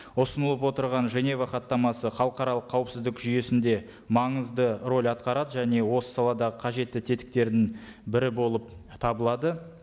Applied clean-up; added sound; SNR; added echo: none; none; none; none.